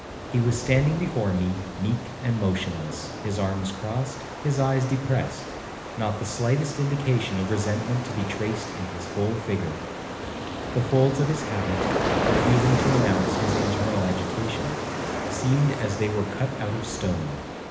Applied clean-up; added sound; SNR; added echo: none; Ocean; 4 dB; reverberation time 1.1 s.